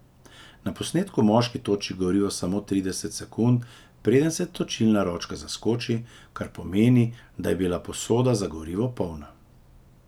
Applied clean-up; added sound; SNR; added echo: none; none; none; none.